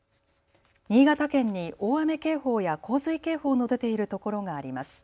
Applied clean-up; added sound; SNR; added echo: none; none; none; none.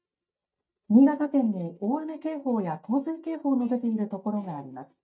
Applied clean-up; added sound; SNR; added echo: neural mask model DeepFilterNet 3.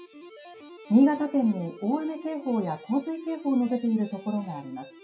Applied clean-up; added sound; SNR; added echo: classical method WPE with log-MMSE.